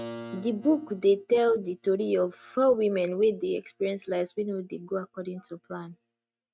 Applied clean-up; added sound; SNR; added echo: neural mask model RNNoise.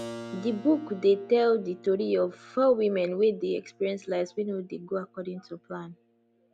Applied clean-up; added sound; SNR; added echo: none; Keyboard (musical); 19 dB; none.